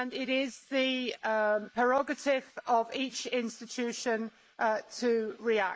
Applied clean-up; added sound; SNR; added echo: neural mask model Resemble Enhance denoiser.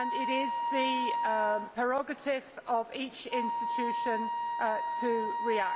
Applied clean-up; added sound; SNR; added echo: none; Wind instrument, woodwind instrument; 0 dB; none.